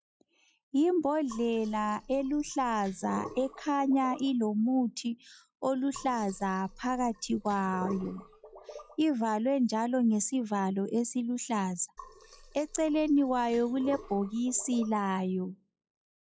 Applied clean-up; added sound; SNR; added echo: classical method log-MMSE.